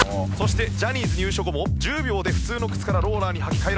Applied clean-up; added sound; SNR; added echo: none; Fire + Bass guitar; -2 dB; none.